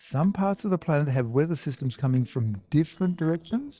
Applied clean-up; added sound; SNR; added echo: neural separator model SepFormer DNS4.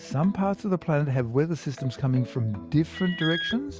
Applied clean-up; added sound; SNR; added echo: none; Alarm; 8 dB; none.